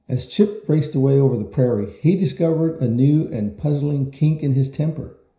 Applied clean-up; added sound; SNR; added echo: none; none; none; reverberation time 0.5 s.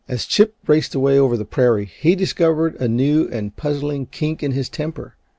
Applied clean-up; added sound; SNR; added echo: none; none; none; none.